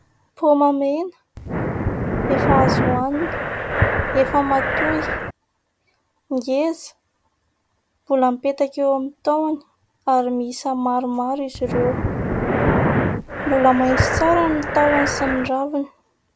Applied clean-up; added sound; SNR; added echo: none; Breathing; -1 dB; none.